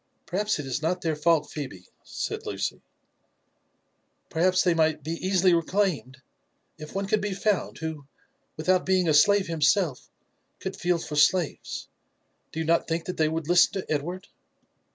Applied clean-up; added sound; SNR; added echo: none; none; none; none.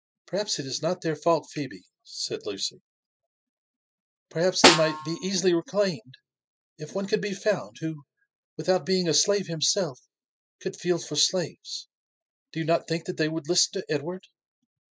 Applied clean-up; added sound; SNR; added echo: classical method spectral subtraction.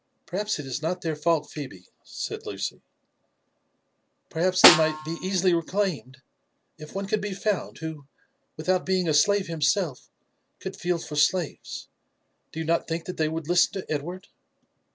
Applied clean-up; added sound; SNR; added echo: none; Snare drum; -3 dB; none.